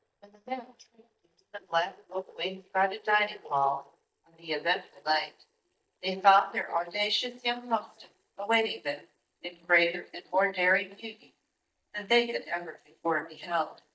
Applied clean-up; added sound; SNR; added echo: neural mask model DeepFilterNet 3.